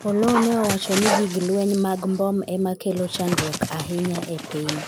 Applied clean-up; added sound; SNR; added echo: none; Dog; 6 dB; none.